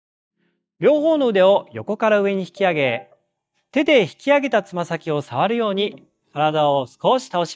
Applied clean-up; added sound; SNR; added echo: neural mask model DeepFilterNet 3.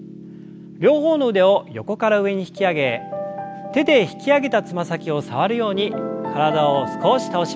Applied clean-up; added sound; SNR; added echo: none; Piano; 16 dB; none.